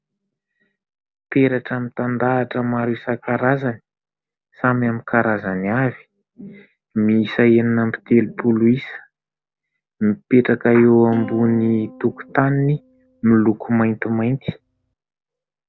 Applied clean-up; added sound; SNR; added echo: none; Plucked string instrument; 19 dB; none.